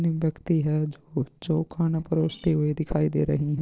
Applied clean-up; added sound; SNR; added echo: neural separator model SepFormer DNS4.